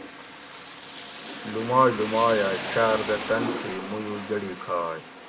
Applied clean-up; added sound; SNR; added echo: none; Rain; 9 dB; reverberation time 0.5 s.